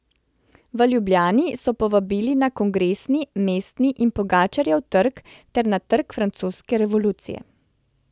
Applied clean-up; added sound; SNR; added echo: none; none; none; none.